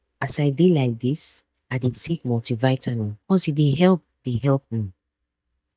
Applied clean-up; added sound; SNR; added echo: neural mask model DeepFilterNet 3.